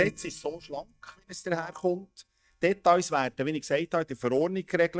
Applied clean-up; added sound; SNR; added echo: neural mask model DeepFilterNet 3.